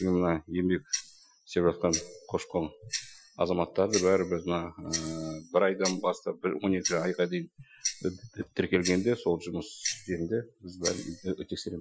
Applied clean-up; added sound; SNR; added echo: classical method Wiener filter.